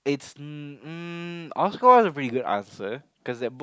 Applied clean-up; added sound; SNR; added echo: none; none; none; none.